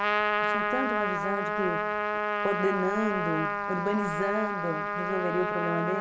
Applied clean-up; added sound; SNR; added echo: none; Trumpet; -2 dB; none.